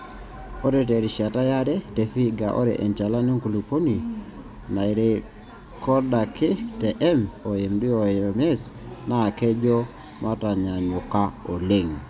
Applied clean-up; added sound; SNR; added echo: none; none; none; none.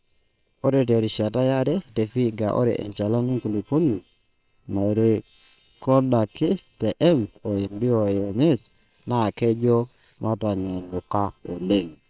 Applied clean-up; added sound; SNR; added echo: neural separator model SepFormer WHAM!.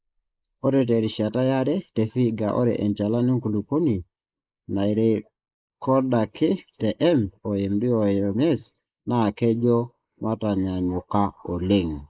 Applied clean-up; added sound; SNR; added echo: neural mask model Resemble Enhance denoiser.